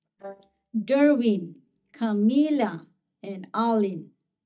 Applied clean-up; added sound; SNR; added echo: neural mask model DeepFilterNet 3.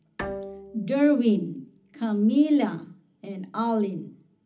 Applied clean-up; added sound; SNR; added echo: none; Bowed string instrument; 17 dB; reverberation time 0.4 s.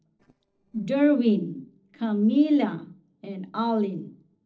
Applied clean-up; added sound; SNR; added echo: neural separator model SepFormer DNS4.